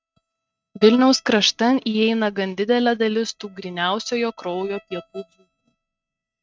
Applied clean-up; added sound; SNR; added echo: neural mask model RNNoise.